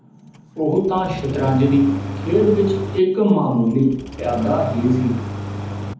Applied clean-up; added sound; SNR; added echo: none; Engine starting; 10 dB; reverberation time 1.0 s.